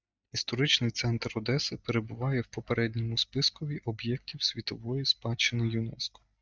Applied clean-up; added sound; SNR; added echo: neural mask model DeepFilterNet 3.